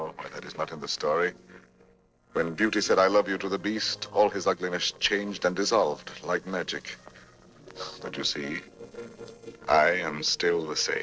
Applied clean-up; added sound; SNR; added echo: neural separator model SepFormer DNS4.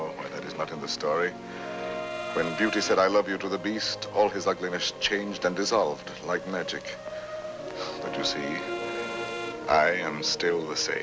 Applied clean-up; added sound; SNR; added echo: none; Brass instrument; 13 dB; none.